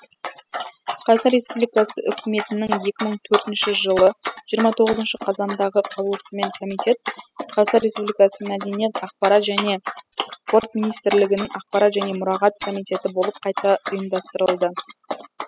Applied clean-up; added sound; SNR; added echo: classical method spectral subtraction.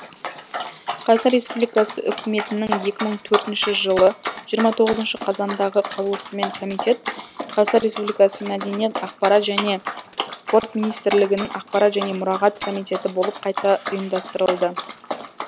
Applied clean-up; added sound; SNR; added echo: none; Dog; 9 dB; none.